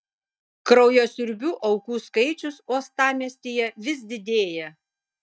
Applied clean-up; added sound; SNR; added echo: neural mask model DeepFilterNet 3.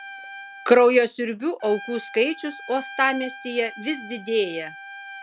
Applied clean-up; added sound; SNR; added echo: none; Trumpet; 16 dB; none.